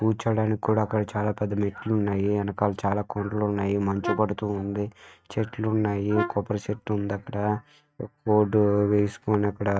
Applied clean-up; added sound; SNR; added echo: neural mask model RNNoise.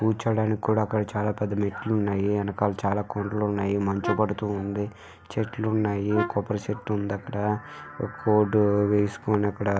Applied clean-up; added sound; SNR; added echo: none; Brass instrument; 10 dB; none.